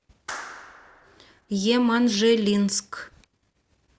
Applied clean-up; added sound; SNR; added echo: neural separator model SepFormer DNS4.